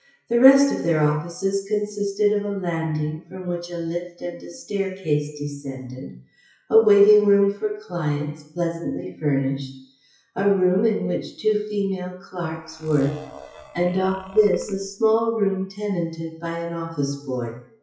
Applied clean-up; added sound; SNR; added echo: classical method WPE with log-MMSE.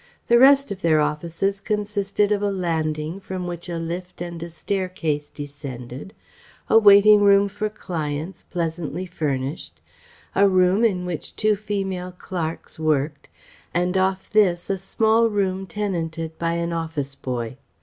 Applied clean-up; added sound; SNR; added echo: none; none; none; none.